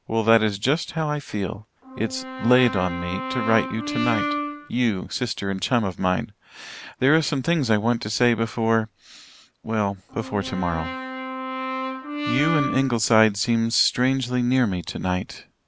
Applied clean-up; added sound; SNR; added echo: none; Brass instrument; 5 dB; none.